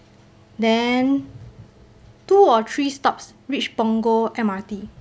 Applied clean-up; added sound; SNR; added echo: none; none; none; none.